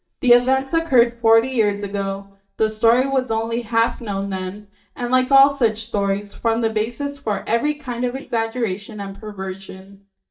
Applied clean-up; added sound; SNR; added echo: neural mask model DeepFilterNet 3.